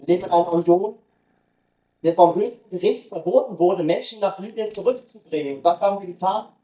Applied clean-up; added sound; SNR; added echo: neural mask model DeepFilterNet 3.